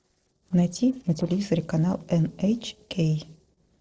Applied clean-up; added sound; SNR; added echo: neural separator model SepFormer DNS4.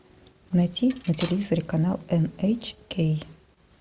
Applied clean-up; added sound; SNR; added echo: none; Cutlery, silverware; 13 dB; none.